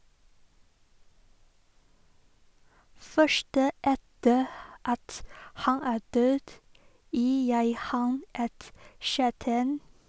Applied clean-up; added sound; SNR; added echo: none; none; none; none.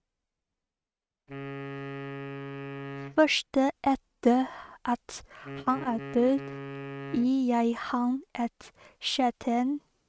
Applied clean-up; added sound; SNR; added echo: neural mask model RNNoise.